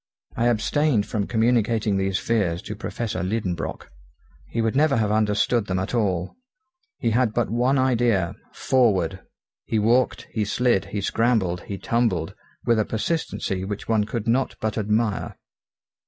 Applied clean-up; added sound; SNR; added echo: none; none; none; none.